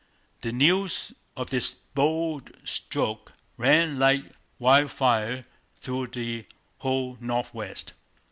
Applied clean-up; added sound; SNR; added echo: none; none; none; none.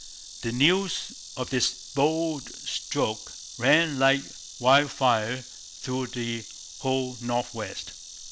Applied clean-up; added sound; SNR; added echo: none; Insect; 15 dB; none.